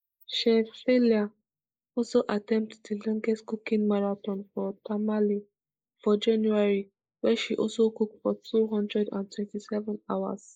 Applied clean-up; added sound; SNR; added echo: neural mask model Resemble Enhance denoiser.